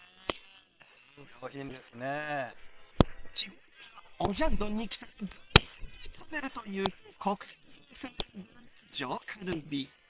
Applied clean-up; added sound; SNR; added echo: neural separator model SepFormer WHAM!.